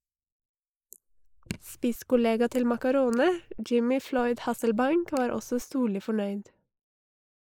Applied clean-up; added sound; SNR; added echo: neural mask model Resemble Enhance denoiser.